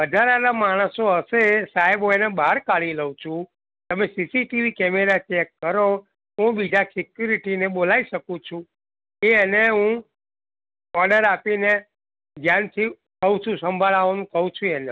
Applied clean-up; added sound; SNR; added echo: none; none; none; none.